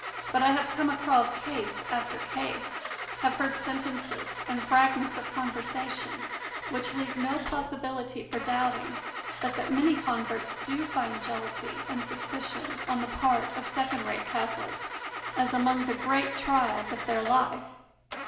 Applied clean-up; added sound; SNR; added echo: none; Engine starting / Car; 6 dB; reverberation time 0.8 s.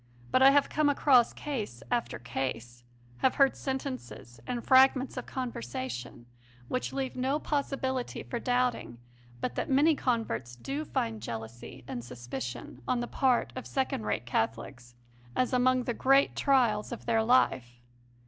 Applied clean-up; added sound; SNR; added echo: none; none; none; none.